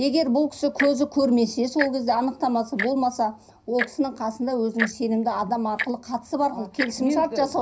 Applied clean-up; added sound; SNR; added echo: none; Tick-tock; 12 dB; reverberation time 0.4 s.